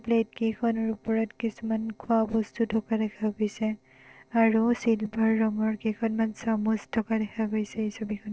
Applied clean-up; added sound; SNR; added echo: neural separator model SepFormer DNS4.